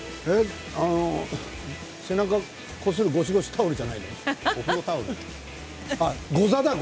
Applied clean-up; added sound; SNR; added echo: none; none; none; none.